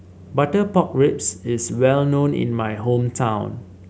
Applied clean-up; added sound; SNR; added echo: none; none; none; none.